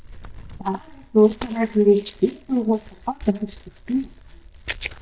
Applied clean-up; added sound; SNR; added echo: neural mask model DeepFilterNet 3.